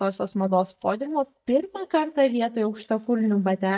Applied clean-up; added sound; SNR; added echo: neural mask model DeepFilterNet 3.